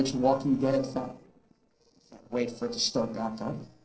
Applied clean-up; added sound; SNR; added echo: neural separator model SepFormer DNS4.